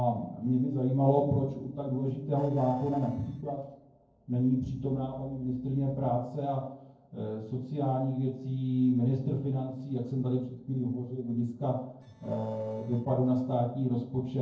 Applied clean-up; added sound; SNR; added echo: neural separator model SepFormer DNS4.